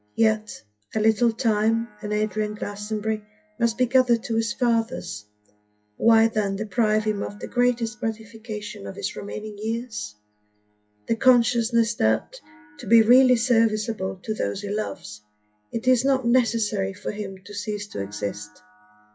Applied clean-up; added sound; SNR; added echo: classical method WPE with log-MMSE.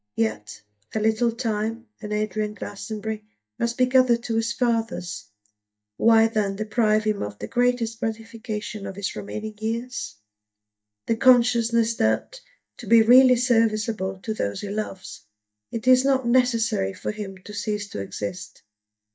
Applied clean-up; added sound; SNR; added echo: neural mask model DeepFilterNet 3.